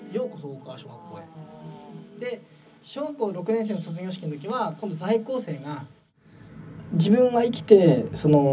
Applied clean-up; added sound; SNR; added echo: none; none; none; reverberation time 0.4 s.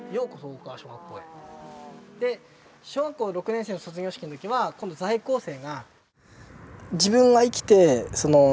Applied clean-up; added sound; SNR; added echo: none; none; none; none.